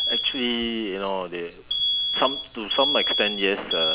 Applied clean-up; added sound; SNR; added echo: none; Alarm; 0 dB; none.